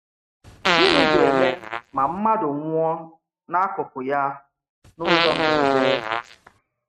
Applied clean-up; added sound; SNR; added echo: neural mask model RNNoise.